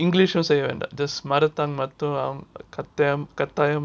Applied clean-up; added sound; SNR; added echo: none; none; none; none.